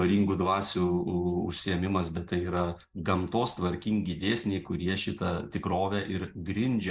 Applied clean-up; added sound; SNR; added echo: neural mask model Resemble Enhance denoiser.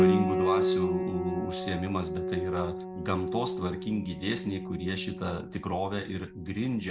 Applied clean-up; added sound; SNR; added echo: none; Piano; -1 dB; none.